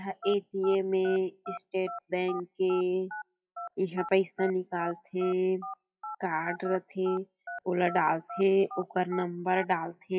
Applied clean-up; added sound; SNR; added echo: classical method WPE with log-MMSE.